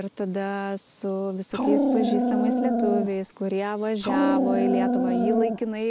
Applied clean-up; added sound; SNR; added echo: none; Dog; -4 dB; none.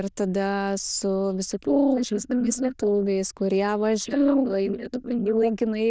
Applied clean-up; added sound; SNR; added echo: neural diffusion model UNIVERSE++.